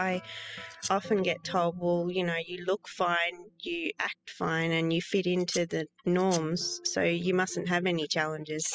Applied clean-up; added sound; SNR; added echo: classical method spectral subtraction.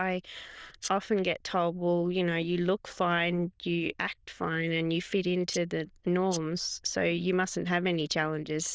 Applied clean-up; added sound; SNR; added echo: neural diffusion model UNIVERSE++.